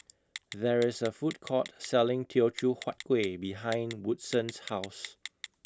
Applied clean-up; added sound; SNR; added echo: none; Telephone; 16 dB; none.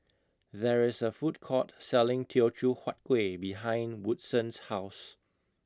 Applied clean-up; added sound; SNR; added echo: none; none; none; none.